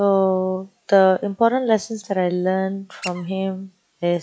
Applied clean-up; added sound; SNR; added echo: classical method log-MMSE.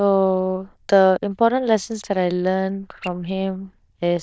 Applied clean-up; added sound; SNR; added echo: neural diffusion model UNIVERSE++.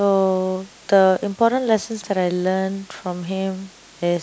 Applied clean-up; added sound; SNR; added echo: none; none; none; none.